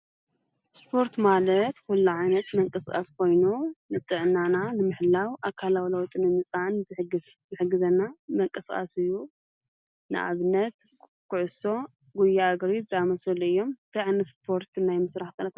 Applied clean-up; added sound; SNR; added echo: none; none; none; none.